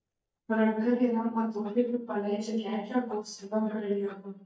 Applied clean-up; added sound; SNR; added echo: neural mask model DeepFilterNet 3.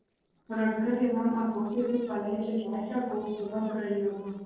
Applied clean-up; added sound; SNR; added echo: neural separator model SepFormer DNS4.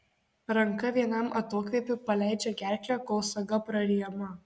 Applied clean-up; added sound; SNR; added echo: none; none; none; none.